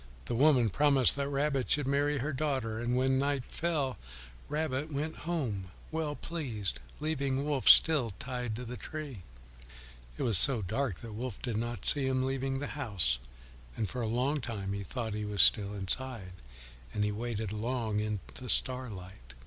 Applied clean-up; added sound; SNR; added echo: none; none; none; none.